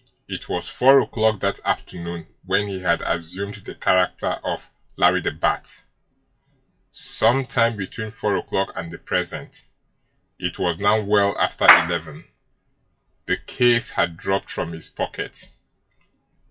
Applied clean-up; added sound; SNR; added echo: classical method WPE with log-MMSE.